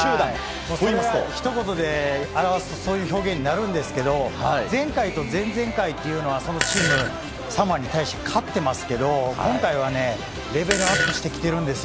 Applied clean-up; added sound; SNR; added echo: none; Fart; 1 dB; none.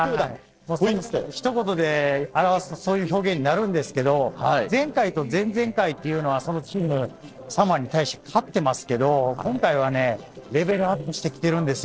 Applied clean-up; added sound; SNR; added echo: neural separator model SepFormer DNS4.